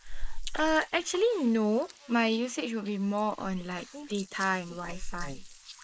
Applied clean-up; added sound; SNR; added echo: neural mask model Resemble Enhance denoiser.